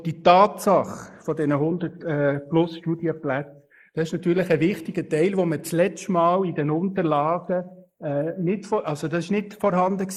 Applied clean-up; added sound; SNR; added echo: neural mask model Resemble Enhance denoiser.